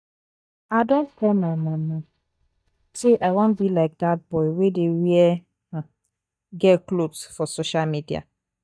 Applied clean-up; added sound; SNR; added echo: neural mask model DeepFilterNet 3.